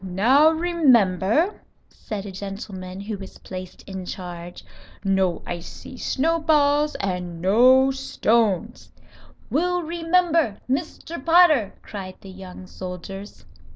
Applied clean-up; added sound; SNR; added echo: none; none; none; none.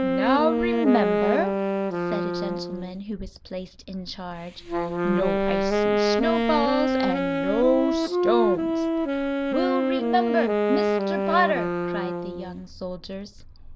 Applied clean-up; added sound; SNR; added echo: none; Wind instrument, woodwind instrument; -3 dB; none.